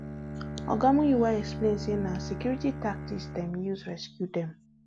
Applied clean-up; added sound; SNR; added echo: none; Bowed string instrument; 8 dB; none.